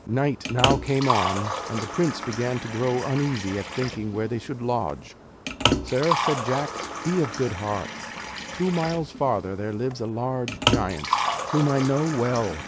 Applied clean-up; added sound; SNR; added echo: none; Liquid; 3 dB; none.